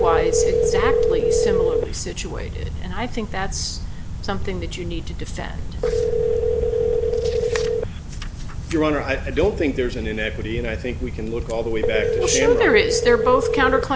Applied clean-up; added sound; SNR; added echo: none; Telephone; -1 dB; none.